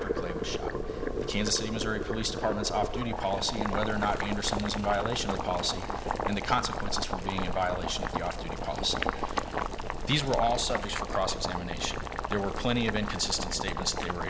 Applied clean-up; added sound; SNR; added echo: none; Boiling; 1 dB; none.